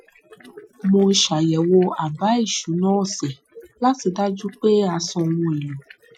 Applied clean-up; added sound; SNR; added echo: classical method Wiener filter.